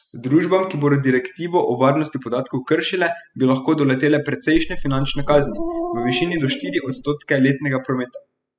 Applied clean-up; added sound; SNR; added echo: classical method spectral subtraction.